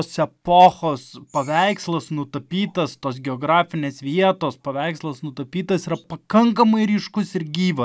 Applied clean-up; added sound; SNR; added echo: none; none; none; none.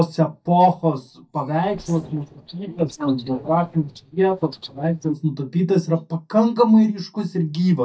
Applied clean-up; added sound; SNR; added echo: neural mask model DeepFilterNet 3.